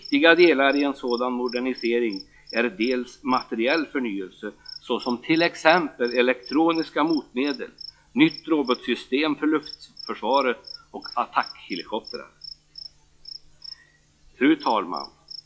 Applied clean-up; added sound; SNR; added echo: classical method log-MMSE.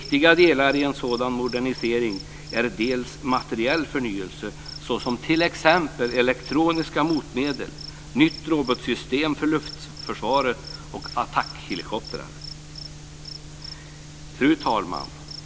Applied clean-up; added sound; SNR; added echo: none; Cricket; 19 dB; none.